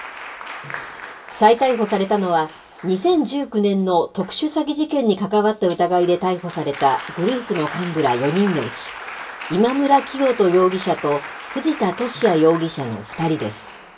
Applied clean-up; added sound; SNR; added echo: none; Applause; 15 dB; reverberation time 0.2 s.